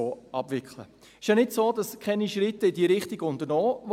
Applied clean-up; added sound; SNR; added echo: none; none; none; none.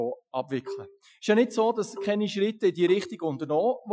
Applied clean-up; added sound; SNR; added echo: classical method Wiener filter.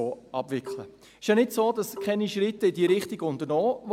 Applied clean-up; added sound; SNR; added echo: none; Marimba, xylophone; 15 dB; none.